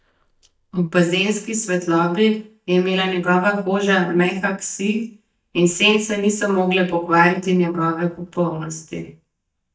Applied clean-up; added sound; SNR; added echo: neural mask model DeepFilterNet 3.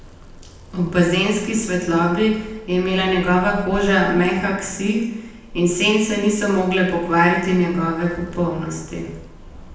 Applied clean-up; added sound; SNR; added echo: none; Zipper (clothing); 18 dB; reverberation time 0.9 s.